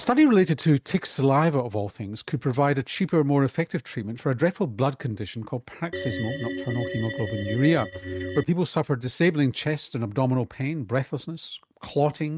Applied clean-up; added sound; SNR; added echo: neural mask model RNNoise.